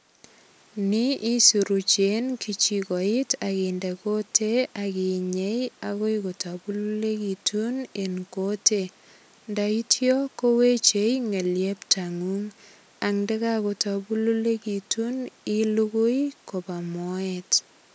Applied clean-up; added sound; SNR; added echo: none; none; none; none.